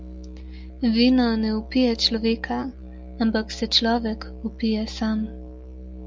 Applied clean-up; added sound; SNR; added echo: none; Musical instrument; 13 dB; none.